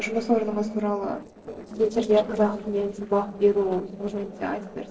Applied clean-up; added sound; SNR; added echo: neural separator model SepFormer DNS4.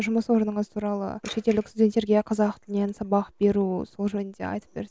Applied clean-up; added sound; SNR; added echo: none; none; none; none.